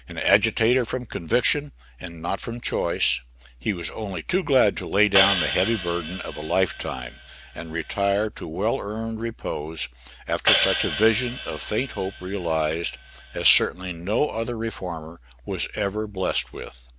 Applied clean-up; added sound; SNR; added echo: none; Hi-hat; 1 dB; none.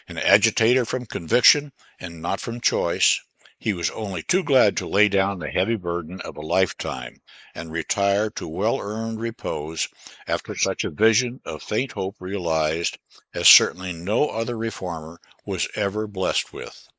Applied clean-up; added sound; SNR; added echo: neural mask model Resemble Enhance denoiser.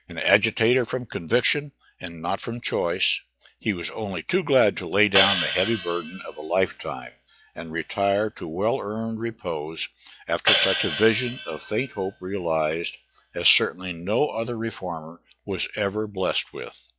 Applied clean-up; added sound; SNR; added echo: classical method log-MMSE.